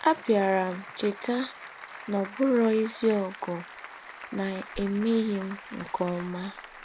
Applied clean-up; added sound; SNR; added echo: none; Applause; 15 dB; none.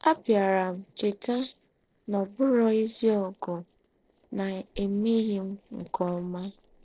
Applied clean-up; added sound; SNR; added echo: neural separator model SepFormer DNS4.